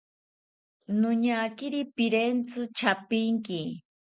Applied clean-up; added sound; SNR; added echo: none; none; none; none.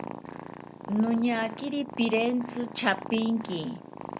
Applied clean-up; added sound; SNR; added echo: none; Purr; 11 dB; none.